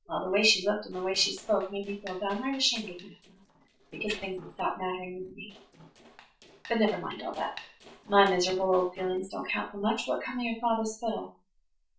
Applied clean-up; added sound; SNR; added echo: neural separator model SepFormer DNS4.